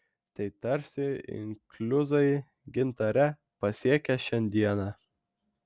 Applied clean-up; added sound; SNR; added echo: none; none; none; none.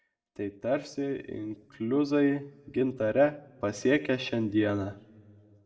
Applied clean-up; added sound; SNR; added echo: none; none; none; reverberation time 1.1 s.